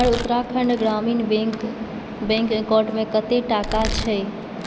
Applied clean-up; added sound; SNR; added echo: none; Domestic sounds, home sounds; 12 dB; none.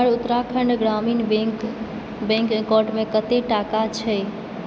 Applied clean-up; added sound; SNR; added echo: none; none; none; none.